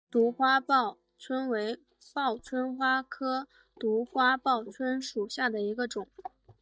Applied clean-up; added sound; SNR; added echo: neural mask model DeepFilterNet 3.